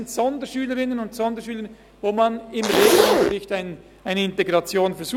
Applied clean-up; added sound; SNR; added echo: none; Zipper (clothing); -1 dB; none.